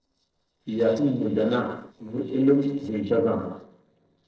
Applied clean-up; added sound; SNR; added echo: neural separator model SepFormer DNS4.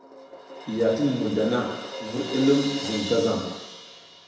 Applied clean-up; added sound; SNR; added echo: none; Crash cymbal; 11 dB; reverberation time 1.0 s.